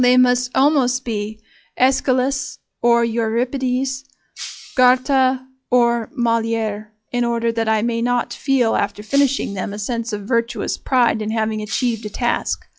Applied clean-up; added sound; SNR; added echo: classical method log-MMSE.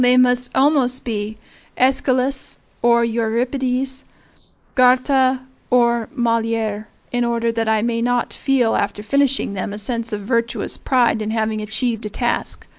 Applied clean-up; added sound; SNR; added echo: neural mask model Resemble Enhance denoiser.